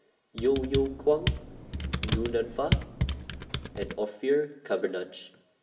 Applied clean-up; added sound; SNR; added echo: none; Computer keyboard; 1 dB; reverberation time 0.6 s.